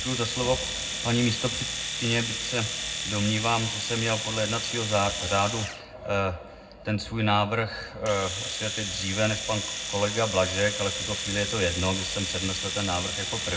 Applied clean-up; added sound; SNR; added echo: none; Domestic sounds, home sounds; 4 dB; reverberation time 0.3 s.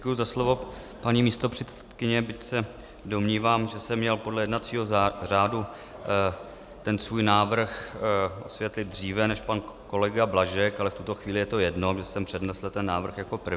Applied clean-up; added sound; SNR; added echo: none; none; none; none.